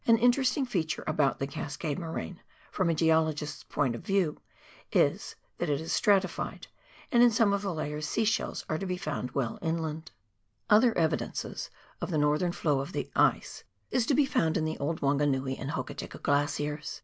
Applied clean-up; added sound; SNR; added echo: none; none; none; none.